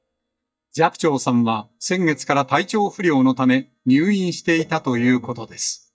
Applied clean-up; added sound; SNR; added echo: neural mask model DeepFilterNet 3.